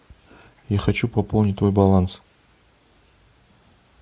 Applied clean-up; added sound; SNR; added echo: none; none; none; none.